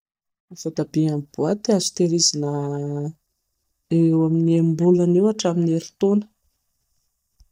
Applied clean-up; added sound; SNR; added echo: neural mask model DeepFilterNet 3.